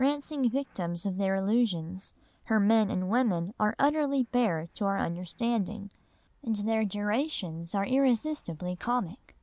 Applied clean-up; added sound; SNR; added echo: none; none; none; none.